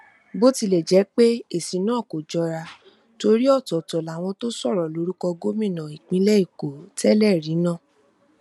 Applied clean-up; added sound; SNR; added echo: none; none; none; none.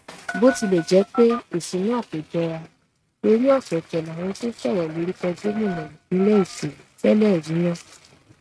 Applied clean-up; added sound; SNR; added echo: neural mask model RNNoise.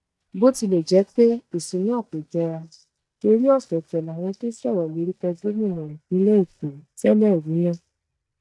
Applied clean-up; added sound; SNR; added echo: neural mask model DeepFilterNet 3.